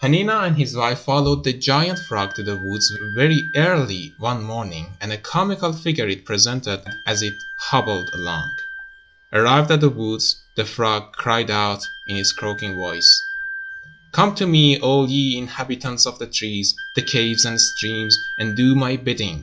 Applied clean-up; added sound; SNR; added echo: classical method log-MMSE.